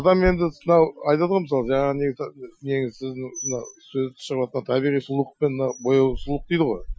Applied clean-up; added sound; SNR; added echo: classical method Wiener filter.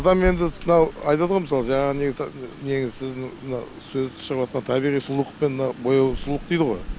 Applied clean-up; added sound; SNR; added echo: none; Rain; 13 dB; none.